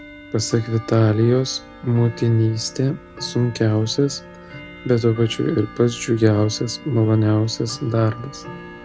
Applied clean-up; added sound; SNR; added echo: none; Tick-tock / Bell; 18 dB; none.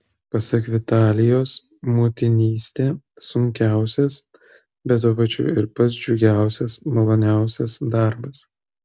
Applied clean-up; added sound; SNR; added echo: none; none; none; none.